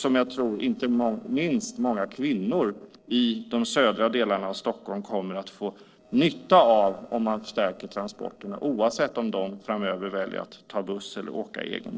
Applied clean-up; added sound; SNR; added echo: neural separator model SepFormer DNS4.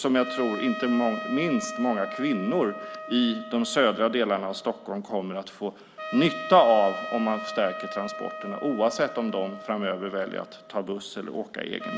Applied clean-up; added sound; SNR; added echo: none; Trumpet; 11 dB; none.